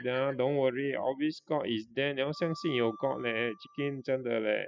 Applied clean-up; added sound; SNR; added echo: classical method spectral subtraction.